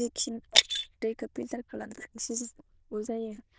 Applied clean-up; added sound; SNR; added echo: neural diffusion model UNIVERSE++.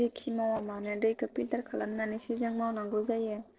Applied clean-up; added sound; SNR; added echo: neural separator model SepFormer DNS4.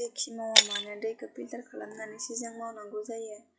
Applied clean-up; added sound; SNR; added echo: classical method log-MMSE.